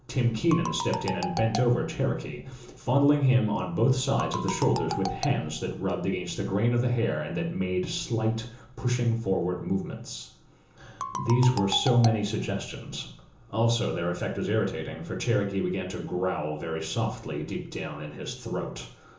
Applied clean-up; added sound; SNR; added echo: none; Marimba, xylophone; 8 dB; reverberation time 0.6 s.